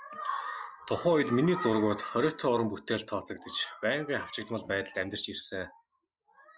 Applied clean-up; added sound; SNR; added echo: none; none; none; none.